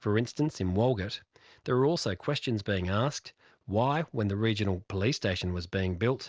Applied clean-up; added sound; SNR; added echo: none; none; none; none.